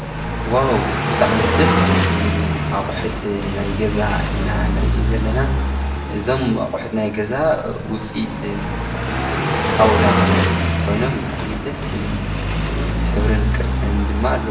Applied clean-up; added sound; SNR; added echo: none; Car passing by; -3 dB; reverberation time 0.7 s.